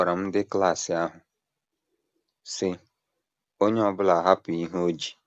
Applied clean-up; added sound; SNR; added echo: none; none; none; none.